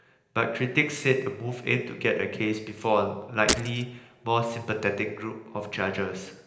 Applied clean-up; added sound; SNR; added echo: none; Shatter; 3 dB; reverberation time 0.9 s.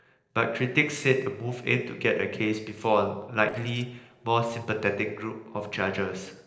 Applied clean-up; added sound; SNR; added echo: neural separator model SepFormer DNS4.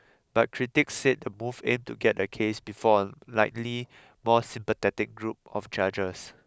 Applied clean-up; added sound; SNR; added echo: none; none; none; none.